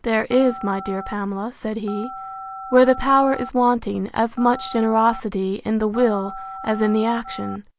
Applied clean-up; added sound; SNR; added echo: none; Telephone; 15 dB; none.